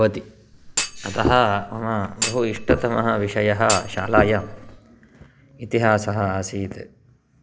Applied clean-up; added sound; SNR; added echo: none; Thump, thud; 5 dB; none.